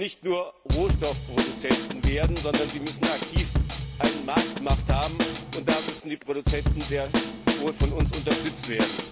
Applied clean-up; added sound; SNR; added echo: none; Drum kit; -5 dB; none.